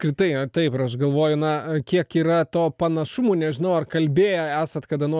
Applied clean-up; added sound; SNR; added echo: none; none; none; none.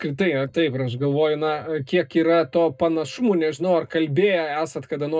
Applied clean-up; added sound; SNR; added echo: neural mask model DeepFilterNet 3.